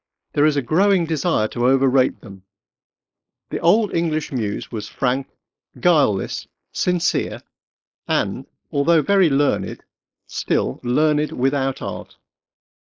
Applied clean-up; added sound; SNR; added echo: neural mask model Resemble Enhance denoiser.